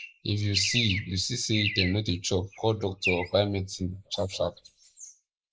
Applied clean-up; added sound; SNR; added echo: neural mask model Resemble Enhance denoiser.